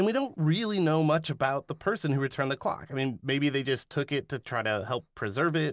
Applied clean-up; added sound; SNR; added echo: none; none; none; none.